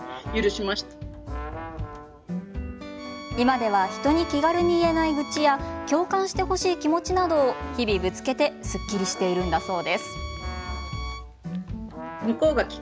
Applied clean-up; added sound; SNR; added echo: none; Bowed string instrument; 15 dB; none.